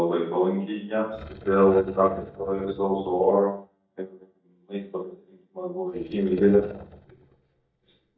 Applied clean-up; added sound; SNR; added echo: neural mask model DeepFilterNet 3.